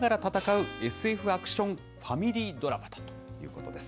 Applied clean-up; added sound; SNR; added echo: none; Bowed string instrument; 15 dB; none.